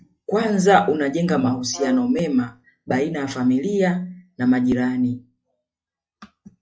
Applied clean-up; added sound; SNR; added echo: classical method log-MMSE.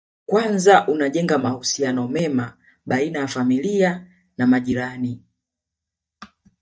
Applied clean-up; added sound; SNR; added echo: neural mask model DeepFilterNet 3.